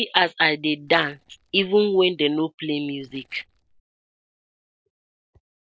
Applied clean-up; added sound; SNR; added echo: neural separator model SepFormer DNS4.